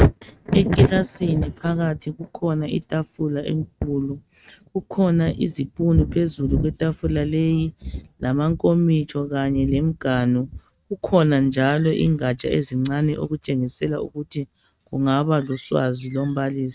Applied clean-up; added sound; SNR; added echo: neural mask model RNNoise.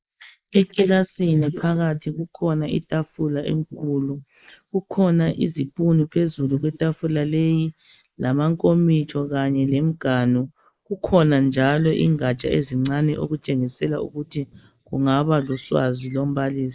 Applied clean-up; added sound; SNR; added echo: neural mask model Resemble Enhance denoiser.